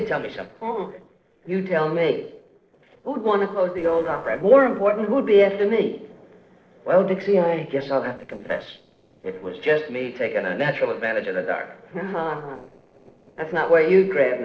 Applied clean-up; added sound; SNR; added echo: neural separator model SepFormer DNS4.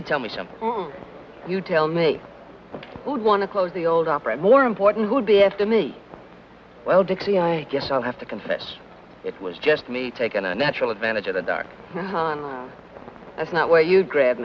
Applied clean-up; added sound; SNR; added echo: none; none; none; none.